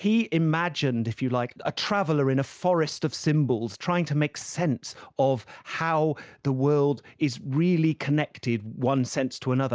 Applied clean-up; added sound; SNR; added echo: none; none; none; none.